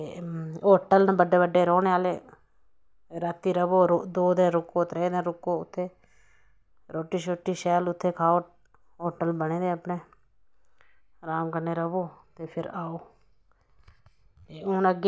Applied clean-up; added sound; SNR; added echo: none; none; none; none.